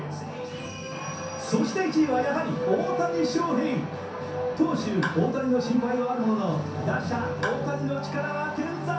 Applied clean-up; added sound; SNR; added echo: none; none; none; reverberation time 0.6 s.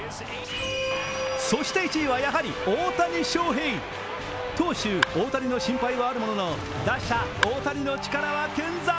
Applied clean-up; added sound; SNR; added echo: none; none; none; none.